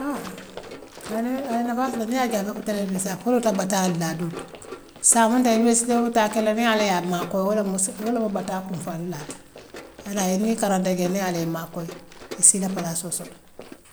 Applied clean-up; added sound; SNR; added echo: none; Run; 16 dB; none.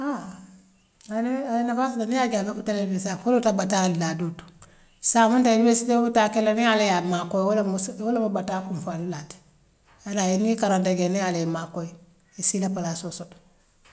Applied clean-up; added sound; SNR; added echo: none; none; none; none.